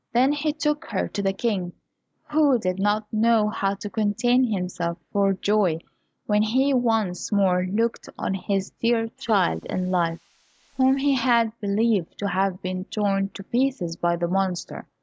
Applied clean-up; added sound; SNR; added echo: neural mask model Resemble Enhance denoiser.